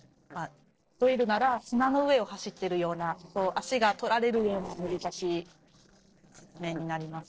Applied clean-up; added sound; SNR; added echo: neural separator model SepFormer DNS4.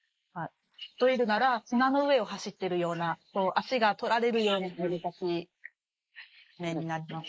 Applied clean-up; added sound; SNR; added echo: neural mask model Resemble Enhance denoiser.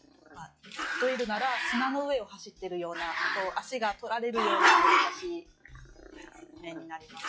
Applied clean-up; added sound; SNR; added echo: classical method log-MMSE.